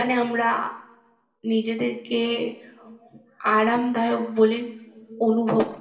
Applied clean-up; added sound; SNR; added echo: none; none; none; reverberation time 0.8 s.